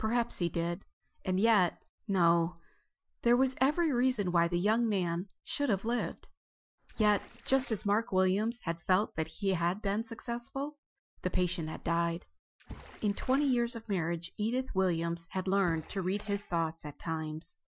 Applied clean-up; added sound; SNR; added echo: classical method Wiener filter.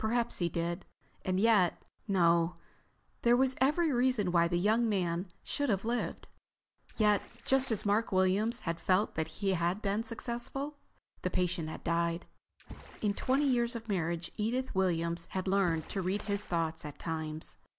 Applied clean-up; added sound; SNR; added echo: none; Water / Splash, splatter; 19 dB; none.